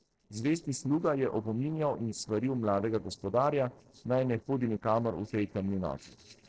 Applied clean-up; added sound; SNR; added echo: neural separator model SepFormer DNS4.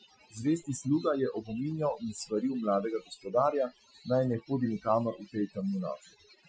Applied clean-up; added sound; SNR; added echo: classical method Wiener filter.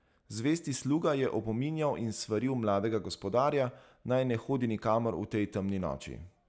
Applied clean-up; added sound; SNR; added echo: none; none; none; none.